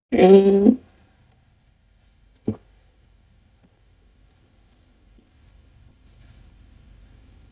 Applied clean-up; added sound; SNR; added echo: neural mask model DeepFilterNet 3.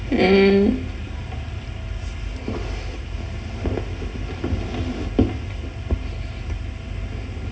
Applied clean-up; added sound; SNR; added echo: none; Musical instrument; 13 dB; reverberation time 2.5 s.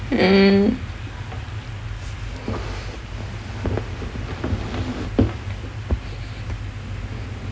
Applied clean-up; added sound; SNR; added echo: none; none; none; none.